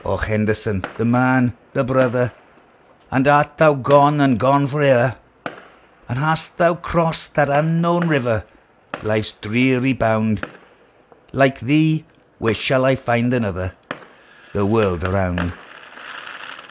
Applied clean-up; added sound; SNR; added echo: none; Fireworks; 19 dB; none.